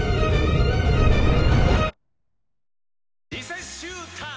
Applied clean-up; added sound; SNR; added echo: none; none; none; none.